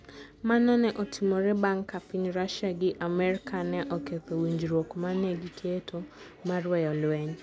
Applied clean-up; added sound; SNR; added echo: none; none; none; none.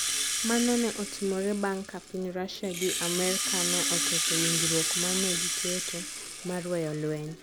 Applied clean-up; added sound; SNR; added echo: none; Rattle (instrument); -1 dB; none.